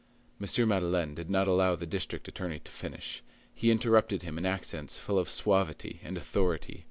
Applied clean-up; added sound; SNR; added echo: none; none; none; none.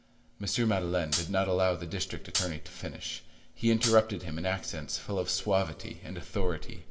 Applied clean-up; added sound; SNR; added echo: none; Hi-hat; 3 dB; reverberation time 3.0 s.